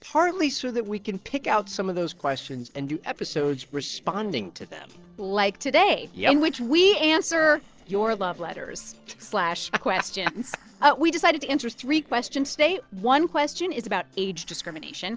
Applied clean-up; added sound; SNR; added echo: neural separator model SepFormer DNS4.